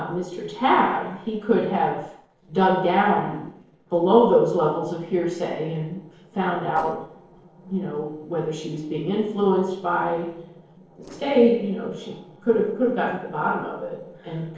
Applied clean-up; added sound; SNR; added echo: neural separator model SepFormer DNS4.